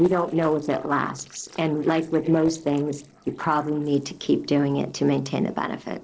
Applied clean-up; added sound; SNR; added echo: neural separator model SepFormer DNS4.